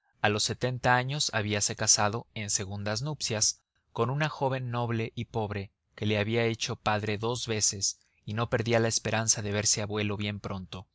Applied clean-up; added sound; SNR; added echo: none; none; none; none.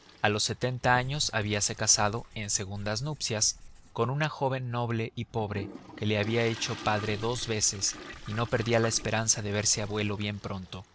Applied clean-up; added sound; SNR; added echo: none; Writing + Toilet flush; 16 dB; none.